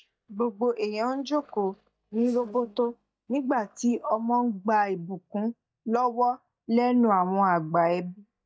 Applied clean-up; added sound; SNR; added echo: neural mask model DeepFilterNet 3.